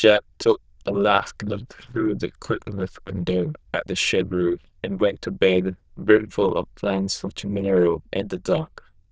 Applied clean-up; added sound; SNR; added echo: neural diffusion model UNIVERSE++.